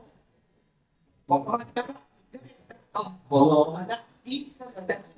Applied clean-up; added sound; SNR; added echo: neural mask model DeepFilterNet 3.